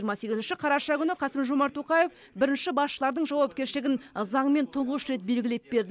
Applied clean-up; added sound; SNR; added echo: none; none; none; none.